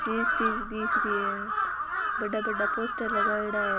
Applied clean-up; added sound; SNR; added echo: none; Crow; -4 dB; none.